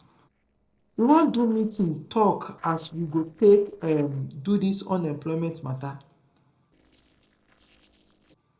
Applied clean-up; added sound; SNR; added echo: neural separator model SepFormer DNS4.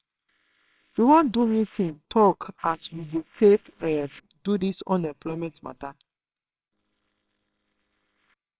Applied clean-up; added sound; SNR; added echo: neural separator model SepFormer WHAMR!.